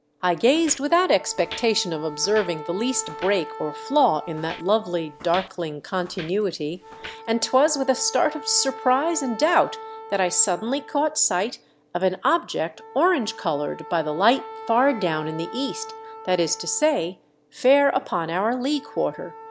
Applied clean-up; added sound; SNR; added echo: none; Walk, footsteps + Wind instrument, woodwind instrument; 16 dB; none.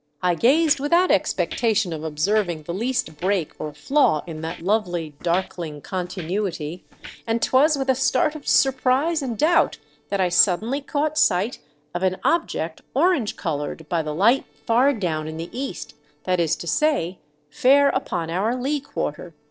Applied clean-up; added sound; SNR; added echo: neural separator model SepFormer DNS4.